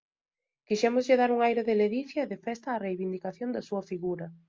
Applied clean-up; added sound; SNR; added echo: none; none; none; none.